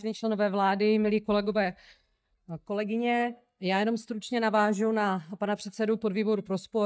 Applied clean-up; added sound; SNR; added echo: neural mask model DeepFilterNet 3.